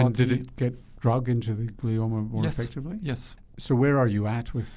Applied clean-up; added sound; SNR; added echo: none; none; none; none.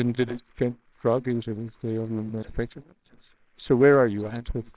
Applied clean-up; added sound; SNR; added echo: neural separator model SepFormer WHAMR!.